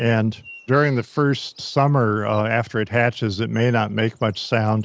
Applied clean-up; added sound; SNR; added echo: none; none; none; none.